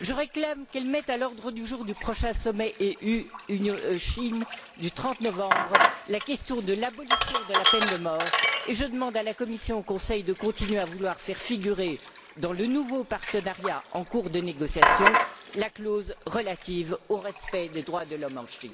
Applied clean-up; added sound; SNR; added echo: none; Sink (filling or washing); 0 dB; none.